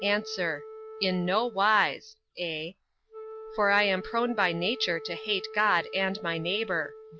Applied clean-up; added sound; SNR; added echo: none; Wind instrument, woodwind instrument; 14 dB; none.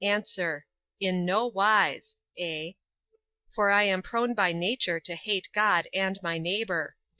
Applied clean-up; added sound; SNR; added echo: neural mask model DeepFilterNet 3.